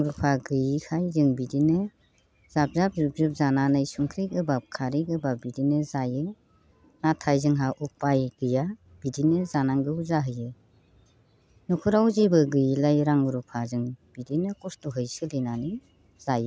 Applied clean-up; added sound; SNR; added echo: none; none; none; none.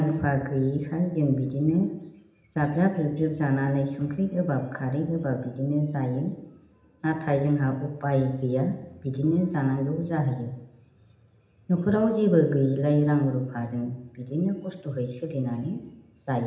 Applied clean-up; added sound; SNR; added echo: none; none; none; reverberation time 0.8 s.